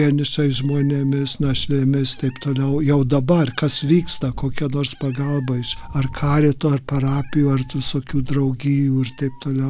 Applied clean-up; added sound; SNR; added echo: none; Meow; 12 dB; none.